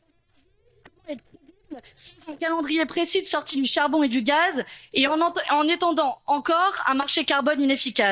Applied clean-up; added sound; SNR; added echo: neural mask model DeepFilterNet 3.